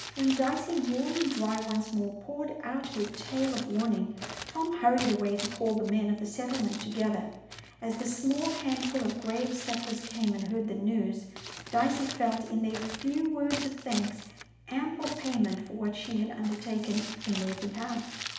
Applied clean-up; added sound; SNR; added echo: none; Crumpling, crinkling; 12 dB; reverberation time 0.8 s.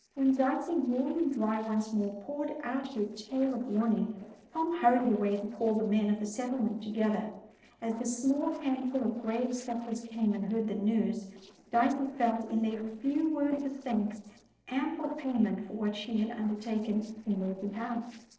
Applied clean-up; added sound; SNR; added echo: neural separator model SepFormer DNS4.